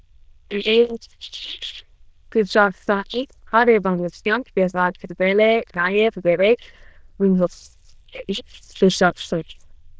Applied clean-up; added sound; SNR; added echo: neural diffusion model UNIVERSE++.